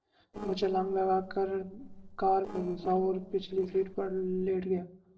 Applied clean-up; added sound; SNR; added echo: neural separator model SepFormer DNS4.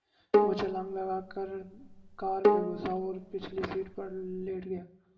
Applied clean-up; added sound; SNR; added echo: none; Bowed string instrument; -4 dB; reverberation time 0.8 s.